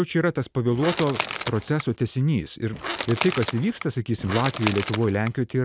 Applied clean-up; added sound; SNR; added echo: none; Crushing / Wood; 8 dB; none.